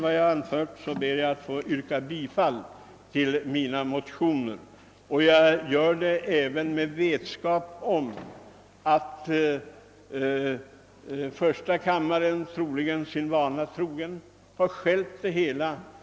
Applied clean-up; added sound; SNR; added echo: none; none; none; none.